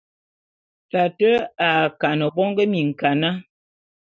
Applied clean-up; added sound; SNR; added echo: none; none; none; none.